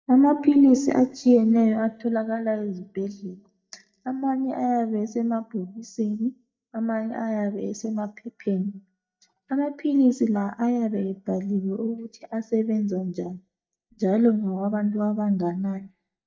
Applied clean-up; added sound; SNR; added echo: neural mask model DeepFilterNet 3.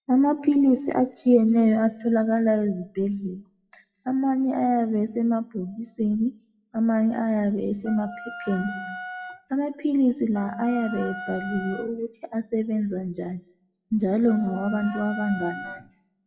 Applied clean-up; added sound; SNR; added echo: classical method WPE with log-MMSE.